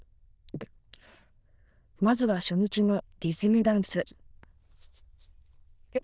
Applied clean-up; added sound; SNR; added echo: neural diffusion model UNIVERSE++.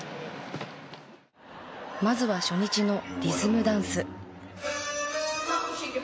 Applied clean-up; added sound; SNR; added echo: none; none; none; none.